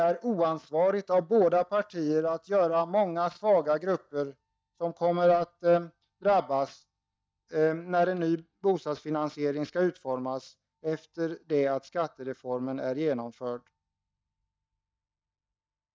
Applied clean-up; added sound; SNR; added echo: neural mask model DeepFilterNet 3.